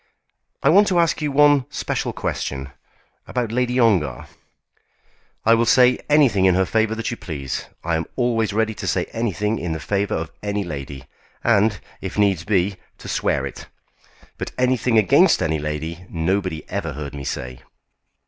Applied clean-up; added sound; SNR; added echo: none; none; none; none.